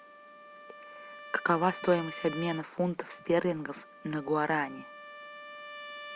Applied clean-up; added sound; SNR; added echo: none; Trumpet; 15 dB; none.